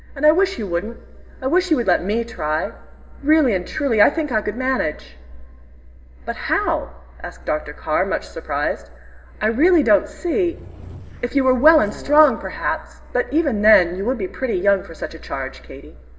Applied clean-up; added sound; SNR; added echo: none; Fart / Drawer open or close; 19 dB; reverberation time 2.1 s.